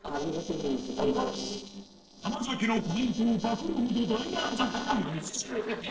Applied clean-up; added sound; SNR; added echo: neural separator model SepFormer DNS4.